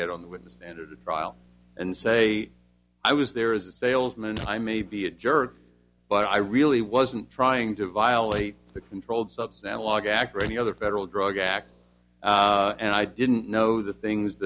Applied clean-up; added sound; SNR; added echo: none; Fart; 16 dB; none.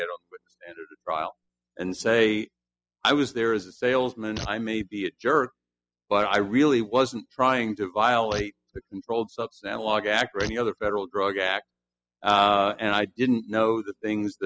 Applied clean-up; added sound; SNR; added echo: classical method spectral subtraction.